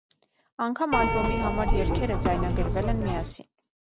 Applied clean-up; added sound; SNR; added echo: none; Keyboard (musical); -5 dB; none.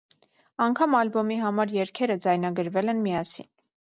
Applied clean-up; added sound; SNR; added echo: none; none; none; none.